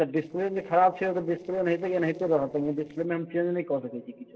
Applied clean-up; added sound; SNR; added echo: neural separator model SepFormer DNS4.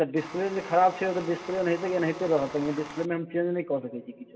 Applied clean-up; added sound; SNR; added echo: none; Tools; 15 dB; reverberation time 1.3 s.